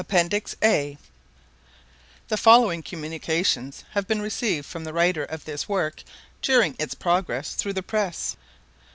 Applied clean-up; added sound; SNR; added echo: none; none; none; none.